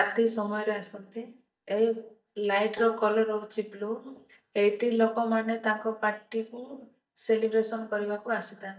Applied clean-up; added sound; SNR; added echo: neural mask model DeepFilterNet 3.